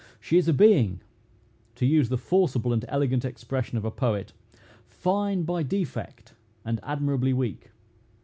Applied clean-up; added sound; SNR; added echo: none; none; none; none.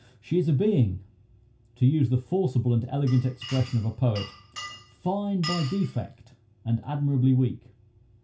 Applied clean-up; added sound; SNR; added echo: none; Glass; 15 dB; reverberation time 0.2 s.